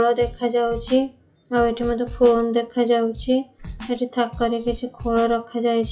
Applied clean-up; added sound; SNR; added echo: classical method WPE with log-MMSE.